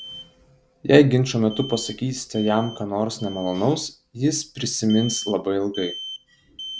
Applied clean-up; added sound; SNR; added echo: none; Alarm; 16 dB; none.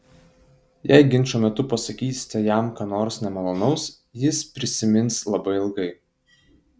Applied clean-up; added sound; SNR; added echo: none; none; none; none.